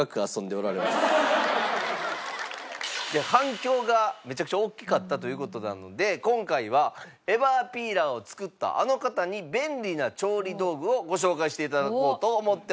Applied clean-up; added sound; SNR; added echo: none; none; none; none.